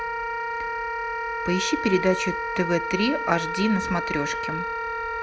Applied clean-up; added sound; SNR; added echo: none; Wind instrument, woodwind instrument; 2 dB; none.